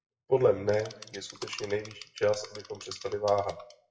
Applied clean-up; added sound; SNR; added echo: classical method WPE with log-MMSE.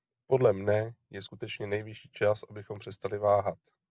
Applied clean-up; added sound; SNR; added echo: none; none; none; none.